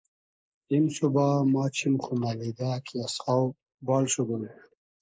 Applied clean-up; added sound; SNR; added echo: neural mask model Resemble Enhance denoiser.